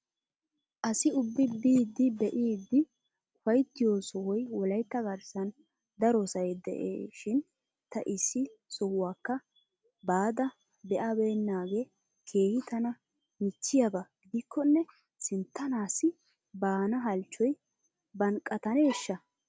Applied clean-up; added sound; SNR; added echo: none; Bowed string instrument; 14 dB; none.